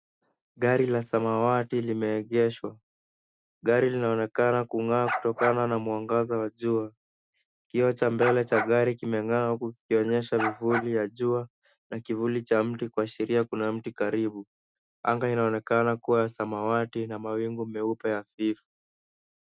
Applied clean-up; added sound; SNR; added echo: neural mask model RNNoise.